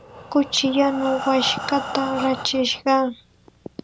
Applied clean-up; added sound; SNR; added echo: none; Breathing; 11 dB; none.